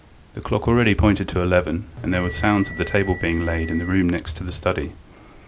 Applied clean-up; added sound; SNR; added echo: none; Bell; 13 dB; none.